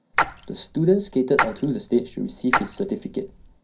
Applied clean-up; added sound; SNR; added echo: none; Splash, splatter; 4 dB; reverberation time 0.3 s.